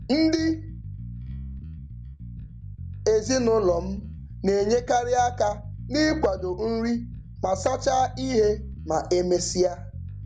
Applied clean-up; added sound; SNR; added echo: none; Bass guitar; 11 dB; none.